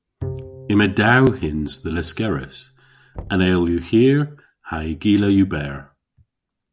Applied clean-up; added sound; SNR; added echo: none; Bowed string instrument + Knock / Wood; 18 dB; none.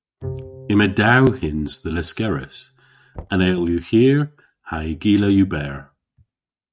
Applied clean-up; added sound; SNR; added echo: neural mask model RNNoise.